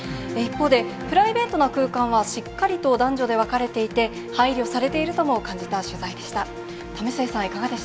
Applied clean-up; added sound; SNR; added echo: none; none; none; none.